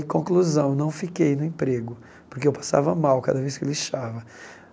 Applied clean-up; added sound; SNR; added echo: none; none; none; none.